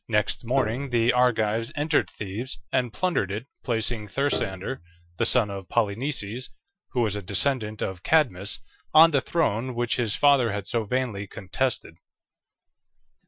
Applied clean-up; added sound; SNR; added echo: classical method Wiener filter.